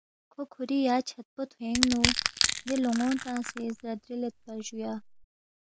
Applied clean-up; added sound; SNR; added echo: none; Crushing; 1 dB; none.